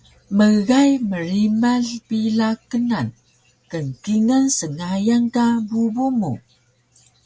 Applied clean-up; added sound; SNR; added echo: none; none; none; none.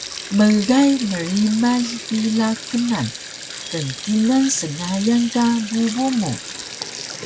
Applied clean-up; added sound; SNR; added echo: none; Sink (filling or washing); 12 dB; none.